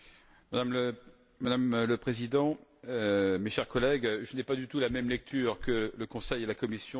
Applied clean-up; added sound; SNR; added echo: none; none; none; none.